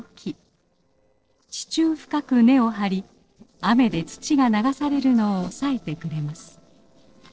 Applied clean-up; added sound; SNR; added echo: neural separator model SepFormer DNS4.